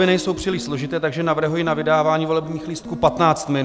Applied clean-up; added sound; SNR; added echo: none; Guitar; 14 dB; none.